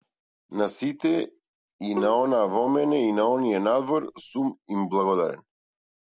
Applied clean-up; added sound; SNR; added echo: none; Bowed string instrument; 14 dB; none.